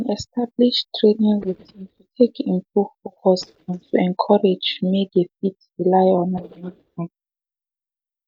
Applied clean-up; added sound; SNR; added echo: neural mask model DeepFilterNet 3.